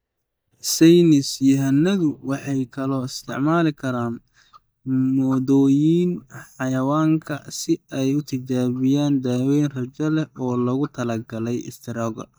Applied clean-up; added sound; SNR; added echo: neural mask model DeepFilterNet 3.